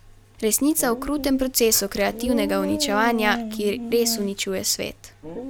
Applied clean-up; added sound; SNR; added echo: none; Dog; 9 dB; none.